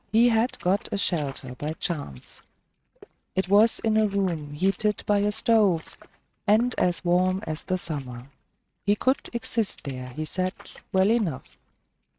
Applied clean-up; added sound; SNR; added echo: neural mask model RNNoise.